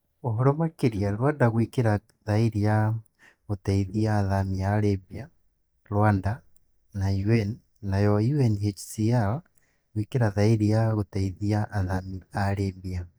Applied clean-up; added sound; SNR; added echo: neural mask model DeepFilterNet 3.